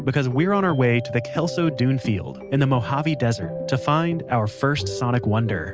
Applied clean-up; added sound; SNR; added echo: none; none; none; none.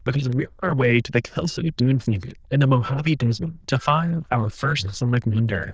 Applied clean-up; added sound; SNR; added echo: neural diffusion model UNIVERSE++.